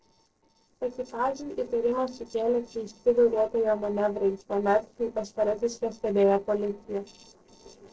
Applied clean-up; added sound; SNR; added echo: neural separator model SepFormer DNS4.